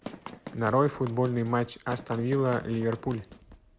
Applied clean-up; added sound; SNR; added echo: none; Run; 16 dB; none.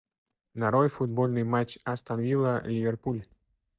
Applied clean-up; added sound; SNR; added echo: neural mask model DeepFilterNet 3.